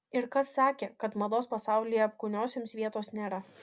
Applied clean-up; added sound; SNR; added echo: none; none; none; none.